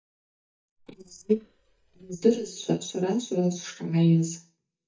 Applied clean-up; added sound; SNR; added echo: neural mask model DeepFilterNet 3.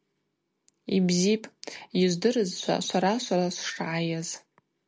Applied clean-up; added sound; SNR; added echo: none; none; none; none.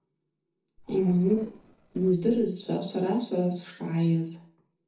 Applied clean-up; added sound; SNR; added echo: neural separator model SepFormer DNS4.